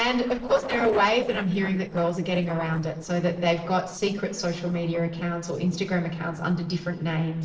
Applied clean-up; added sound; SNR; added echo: neural separator model SepFormer DNS4.